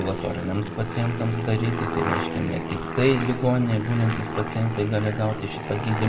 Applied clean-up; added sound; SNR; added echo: none; Aircraft; 6 dB; reverberation time 1.3 s.